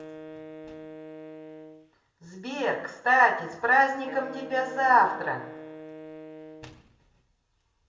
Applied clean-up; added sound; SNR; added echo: none; Wind instrument, woodwind instrument; 16 dB; reverberation time 0.7 s.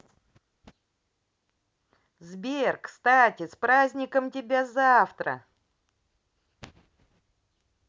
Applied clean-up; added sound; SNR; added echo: none; none; none; none.